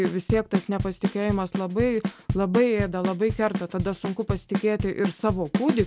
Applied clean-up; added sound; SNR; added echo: none; Bass drum / Snare drum / Drum kit; 4 dB; none.